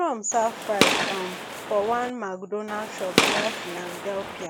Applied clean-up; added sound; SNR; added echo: none; Gunshot, gunfire; -1 dB; none.